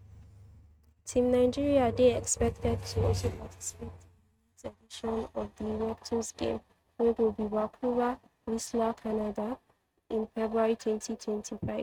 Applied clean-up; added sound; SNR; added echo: neural mask model RNNoise.